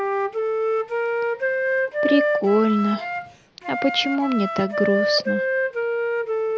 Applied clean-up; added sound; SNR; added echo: none; Wind instrument, woodwind instrument; -1 dB; none.